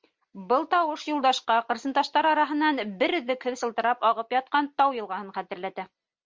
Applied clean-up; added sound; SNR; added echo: none; none; none; none.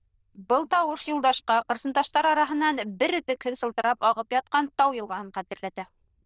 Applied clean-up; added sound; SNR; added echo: neural diffusion model UNIVERSE++.